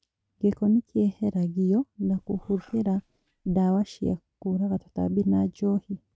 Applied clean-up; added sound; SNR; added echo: neural mask model RNNoise.